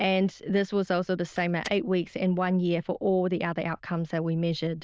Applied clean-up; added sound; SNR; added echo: neural diffusion model UNIVERSE++.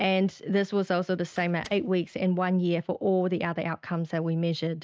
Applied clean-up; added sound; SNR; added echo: neural mask model RNNoise.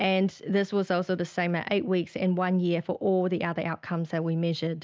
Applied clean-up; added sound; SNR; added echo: none; none; none; none.